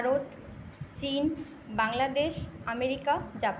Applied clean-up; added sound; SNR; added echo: none; none; none; none.